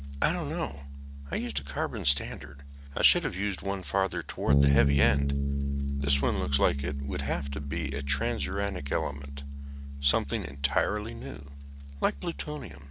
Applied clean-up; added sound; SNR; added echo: none; Bass guitar; 0 dB; none.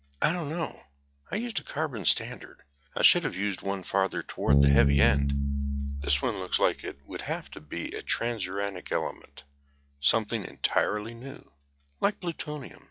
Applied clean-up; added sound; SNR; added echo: classical method log-MMSE.